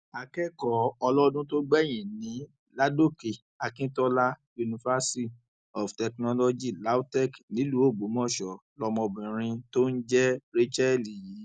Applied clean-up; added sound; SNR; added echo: none; none; none; none.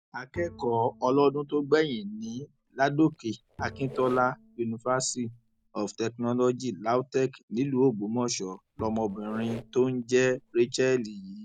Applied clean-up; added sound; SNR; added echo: none; Squeak + Bowed string instrument; 20 dB; none.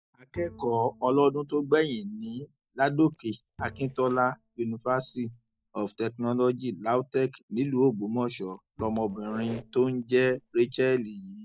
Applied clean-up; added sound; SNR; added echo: neural mask model DeepFilterNet 3.